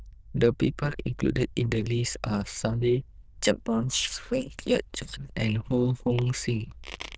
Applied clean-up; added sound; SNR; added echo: neural diffusion model UNIVERSE++.